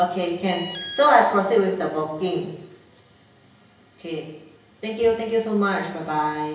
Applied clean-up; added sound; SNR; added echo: none; Alarm; 12 dB; reverberation time 0.8 s.